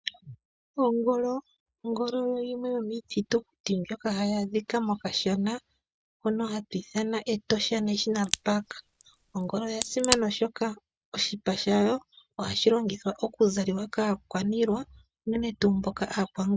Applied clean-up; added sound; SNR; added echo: none; Crack; 5 dB; none.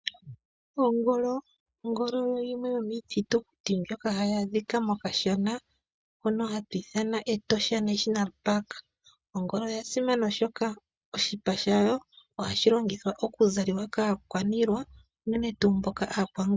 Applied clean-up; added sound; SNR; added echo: none; none; none; none.